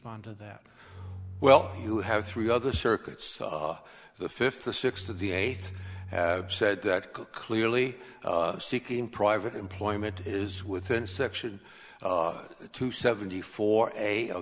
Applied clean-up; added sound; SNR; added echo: none; Bowed string instrument; 12 dB; none.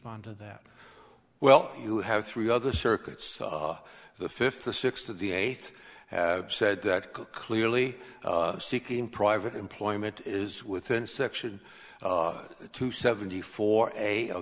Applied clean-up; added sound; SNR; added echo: none; none; none; none.